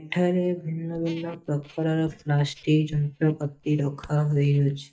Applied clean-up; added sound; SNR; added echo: neural mask model DeepFilterNet 3.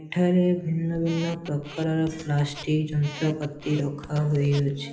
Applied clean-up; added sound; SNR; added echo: none; Squeak; 18 dB; reverberation time 0.8 s.